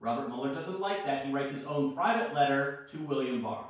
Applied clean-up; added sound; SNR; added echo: none; none; none; reverberation time 0.5 s.